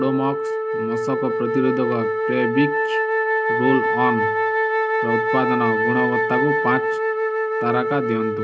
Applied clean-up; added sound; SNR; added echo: none; Wind instrument, woodwind instrument; -3 dB; none.